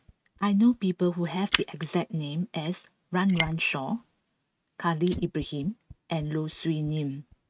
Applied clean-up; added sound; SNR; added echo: neural mask model RNNoise.